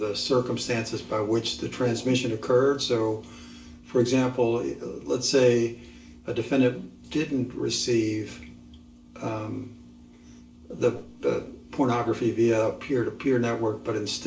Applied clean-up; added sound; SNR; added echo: none; none; none; reverberation time 0.2 s.